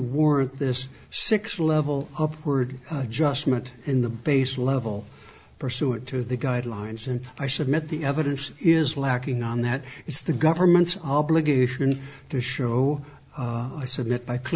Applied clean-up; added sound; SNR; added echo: none; none; none; none.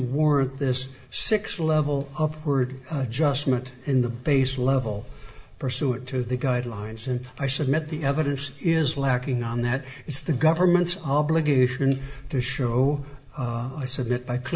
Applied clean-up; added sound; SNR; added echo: none; Insect; 20 dB; reverberation time 0.6 s.